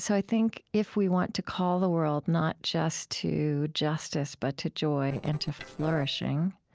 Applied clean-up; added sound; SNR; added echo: neural separator model SepFormer DNS4.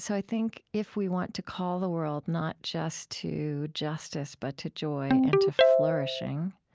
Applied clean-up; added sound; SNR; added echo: none; Ringtone; -1 dB; none.